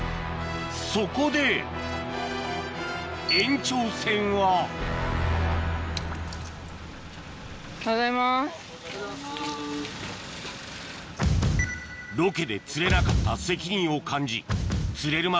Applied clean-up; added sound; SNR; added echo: none; Drip / Water; 18 dB; none.